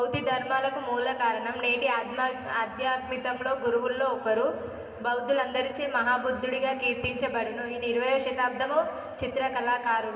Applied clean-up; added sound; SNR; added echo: none; none; none; reverberation time 2.9 s.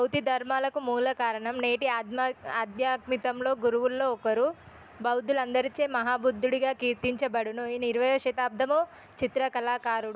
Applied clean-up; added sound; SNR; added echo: none; none; none; none.